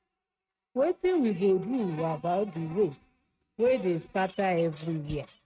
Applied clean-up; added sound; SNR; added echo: neural mask model RNNoise.